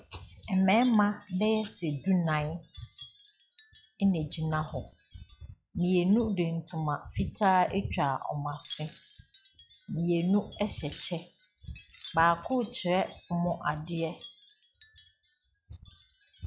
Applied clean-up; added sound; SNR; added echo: classical method log-MMSE.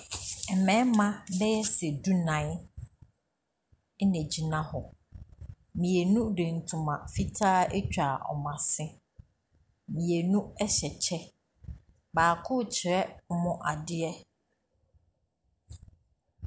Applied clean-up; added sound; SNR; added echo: none; none; none; none.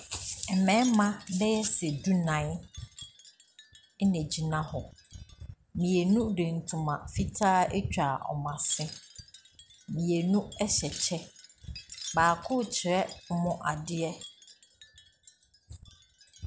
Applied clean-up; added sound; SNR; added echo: none; Wind chime; 18 dB; none.